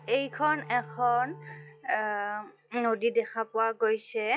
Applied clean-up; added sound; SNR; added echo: classical method log-MMSE.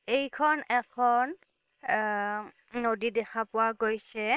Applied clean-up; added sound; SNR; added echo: neural separator model SepFormer WHAM!.